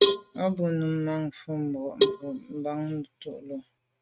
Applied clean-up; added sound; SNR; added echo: neural mask model RNNoise.